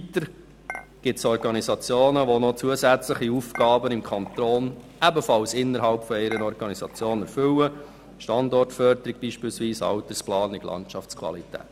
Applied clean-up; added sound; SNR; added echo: none; Dishes, pots, and pans / Chink, clink; 18 dB; none.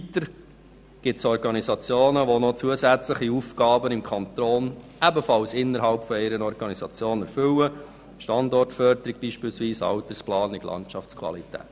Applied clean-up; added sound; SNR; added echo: none; none; none; none.